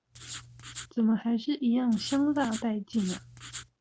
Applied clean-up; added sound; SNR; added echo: none; Writing; 15 dB; none.